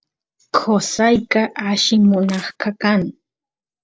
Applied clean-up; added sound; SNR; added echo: neural separator model SepFormer DNS4.